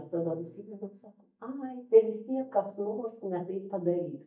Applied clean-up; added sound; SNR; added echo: neural mask model DeepFilterNet 3.